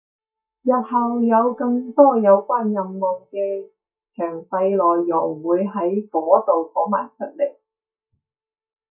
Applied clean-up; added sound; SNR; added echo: neural mask model DeepFilterNet 3.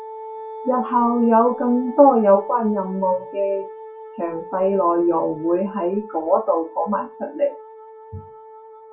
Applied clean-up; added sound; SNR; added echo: none; Wind instrument, woodwind instrument; 15 dB; reverberation time 0.2 s.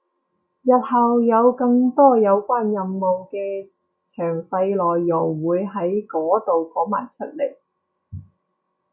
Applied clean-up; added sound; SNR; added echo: none; none; none; none.